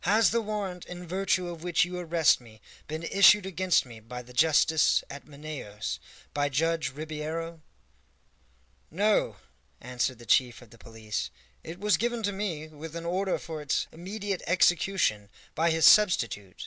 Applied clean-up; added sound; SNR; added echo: none; none; none; none.